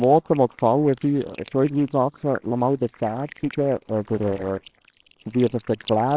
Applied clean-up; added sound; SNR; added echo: neural separator model SepFormer WHAMR!.